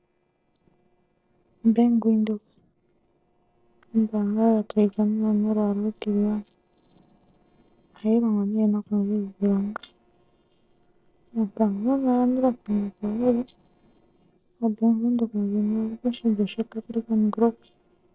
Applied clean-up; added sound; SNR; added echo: neural separator model SepFormer DNS4.